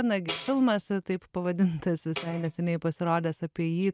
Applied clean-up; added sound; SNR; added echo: neural mask model RNNoise.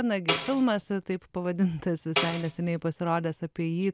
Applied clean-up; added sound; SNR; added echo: none; Tambourine; 7 dB; none.